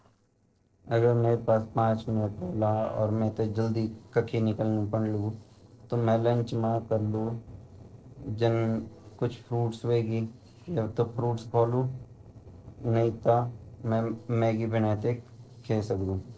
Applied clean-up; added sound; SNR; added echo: neural separator model SepFormer DNS4.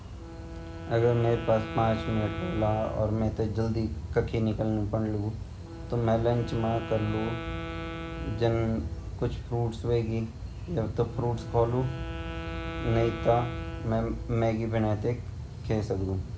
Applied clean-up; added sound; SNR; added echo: none; Wind instrument, woodwind instrument; 13 dB; none.